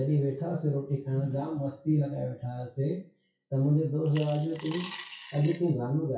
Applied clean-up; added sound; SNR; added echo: classical method WPE with log-MMSE.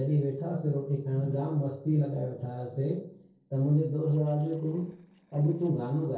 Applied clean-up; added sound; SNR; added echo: neural separator model SepFormer DNS4.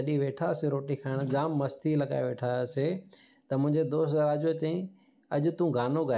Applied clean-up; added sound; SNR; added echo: none; none; none; none.